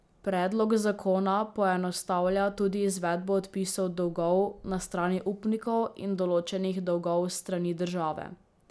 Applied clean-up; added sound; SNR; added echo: none; none; none; none.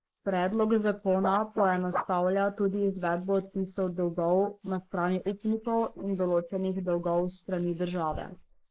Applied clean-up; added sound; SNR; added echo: neural mask model Resemble Enhance denoiser.